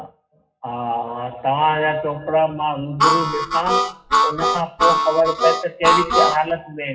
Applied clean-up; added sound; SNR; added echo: classical method WPE with log-MMSE.